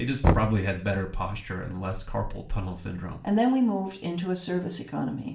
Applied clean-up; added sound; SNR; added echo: none; Knock; 4 dB; reverberation time 0.4 s.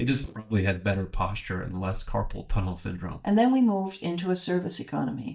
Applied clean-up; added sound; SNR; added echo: neural mask model DeepFilterNet 3.